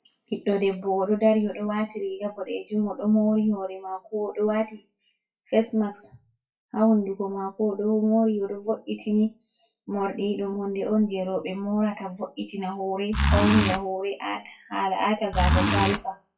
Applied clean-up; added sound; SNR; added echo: classical method WPE with log-MMSE.